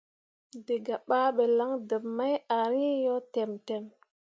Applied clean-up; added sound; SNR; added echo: none; none; none; none.